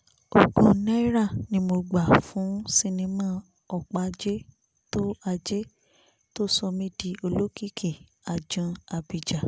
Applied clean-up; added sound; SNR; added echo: none; none; none; none.